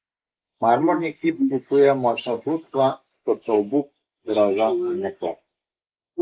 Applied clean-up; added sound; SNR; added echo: neural mask model Resemble Enhance denoiser.